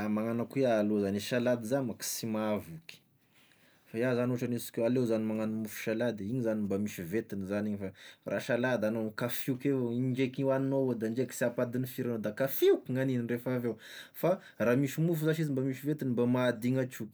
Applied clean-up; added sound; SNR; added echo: none; none; none; none.